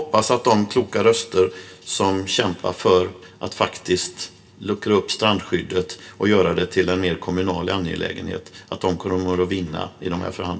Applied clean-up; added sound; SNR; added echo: none; none; none; reverberation time 0.2 s.